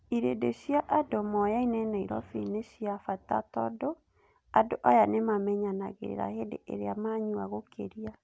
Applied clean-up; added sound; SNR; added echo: none; none; none; none.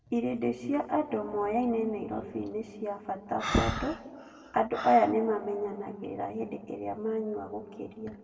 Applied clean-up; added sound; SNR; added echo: none; Breathing; 10 dB; reverberation time 1.4 s.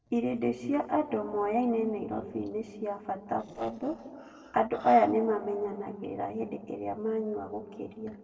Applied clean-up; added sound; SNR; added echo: neural separator model SepFormer DNS4.